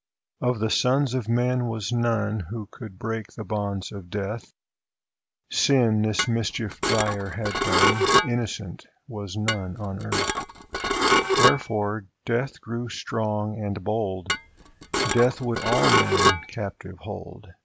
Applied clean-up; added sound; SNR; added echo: none; Dishes, pots, and pans / Glass; -2 dB; none.